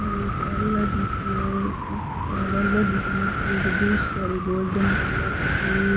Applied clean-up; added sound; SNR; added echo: none; Wind; -1 dB; none.